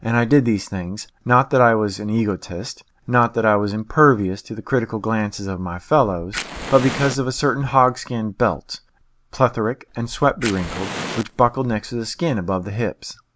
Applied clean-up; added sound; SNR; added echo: none; Fire; 12 dB; none.